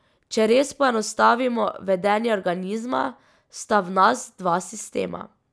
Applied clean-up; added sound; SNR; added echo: none; none; none; none.